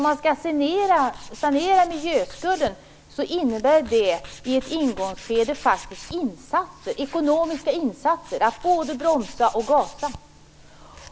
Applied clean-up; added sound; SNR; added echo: none; Tools; 19 dB; none.